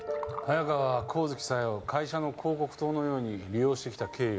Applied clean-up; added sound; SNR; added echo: none; Gurgling; 19 dB; none.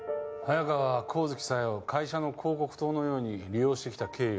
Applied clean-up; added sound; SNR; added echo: none; none; none; none.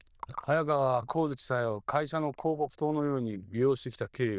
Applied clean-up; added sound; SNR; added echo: neural diffusion model UNIVERSE++.